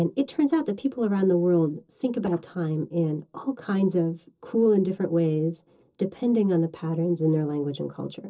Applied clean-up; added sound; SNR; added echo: neural separator model SepFormer DNS4.